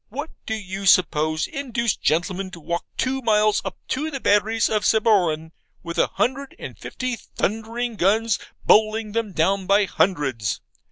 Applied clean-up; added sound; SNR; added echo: none; none; none; none.